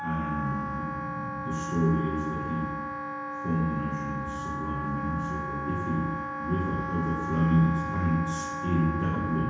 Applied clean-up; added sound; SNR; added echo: none; Wind instrument, woodwind instrument; 5 dB; reverberation time 1.2 s.